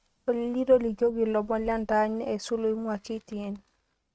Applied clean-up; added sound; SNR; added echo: neural mask model RNNoise.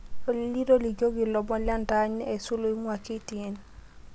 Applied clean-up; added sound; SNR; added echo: none; Animal; 14 dB; none.